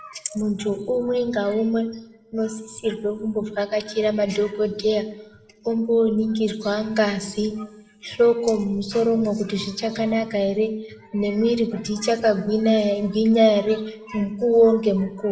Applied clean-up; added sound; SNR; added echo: none; none; none; reverberation time 0.6 s.